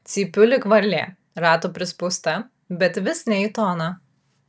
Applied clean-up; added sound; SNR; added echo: none; none; none; none.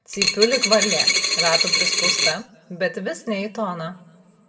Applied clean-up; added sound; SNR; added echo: none; Coin (dropping); -5 dB; reverberation time 0.8 s.